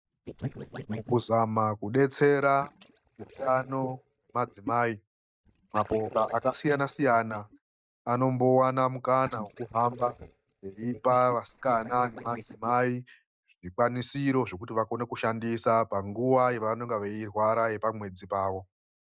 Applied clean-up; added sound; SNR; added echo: neural mask model DeepFilterNet 3.